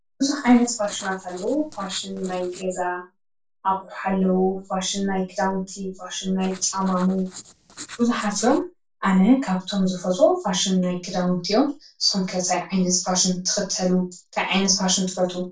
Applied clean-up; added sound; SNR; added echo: neural separator model SepFormer DNS4.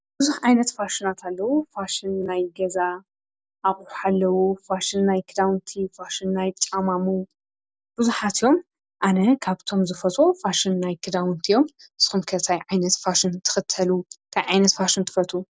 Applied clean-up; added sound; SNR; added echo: none; none; none; none.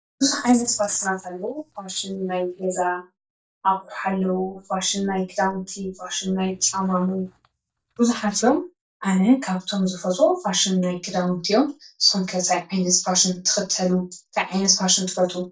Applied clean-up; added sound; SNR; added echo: neural mask model DeepFilterNet 3.